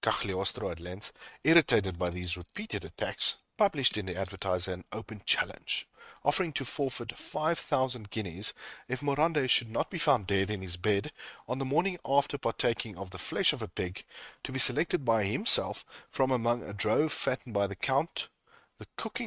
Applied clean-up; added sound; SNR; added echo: neural mask model RNNoise.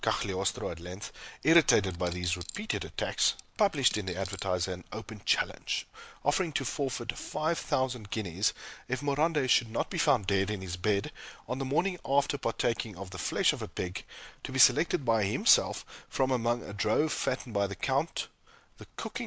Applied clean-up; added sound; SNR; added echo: none; Coin (dropping); 15 dB; none.